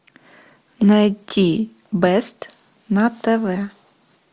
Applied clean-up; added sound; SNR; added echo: none; none; none; none.